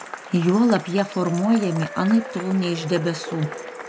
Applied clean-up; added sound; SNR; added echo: none; Keys jangling + Applause / Crowd / Cheering; 12 dB; none.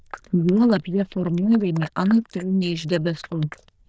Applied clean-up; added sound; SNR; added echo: neural diffusion model UNIVERSE++.